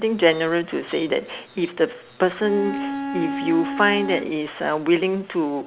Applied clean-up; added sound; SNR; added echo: none; Bowed string instrument; 6 dB; none.